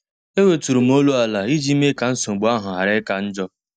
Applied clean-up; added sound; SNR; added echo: neural mask model DeepFilterNet 3.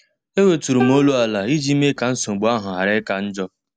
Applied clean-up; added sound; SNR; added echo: none; Plucked string instrument; 13 dB; none.